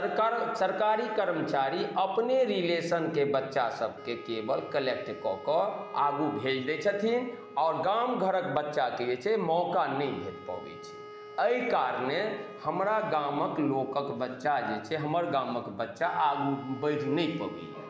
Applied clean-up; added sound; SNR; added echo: none; Wind instrument, woodwind instrument; 18 dB; none.